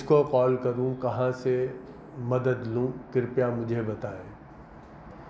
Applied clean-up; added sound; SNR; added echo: none; none; none; none.